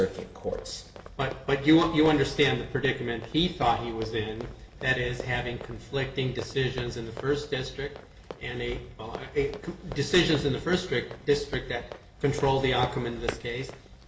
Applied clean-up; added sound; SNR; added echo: none; Run; 16 dB; reverberation time 0.6 s.